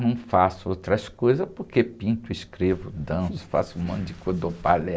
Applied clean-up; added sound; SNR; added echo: none; none; none; none.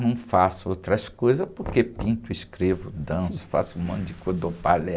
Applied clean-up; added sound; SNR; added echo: none; Knock; 16 dB; none.